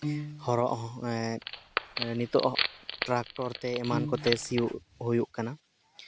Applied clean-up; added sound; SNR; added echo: none; Wood + Piano; 4 dB; none.